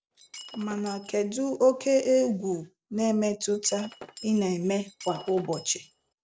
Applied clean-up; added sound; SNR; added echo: none; Shatter; 19 dB; none.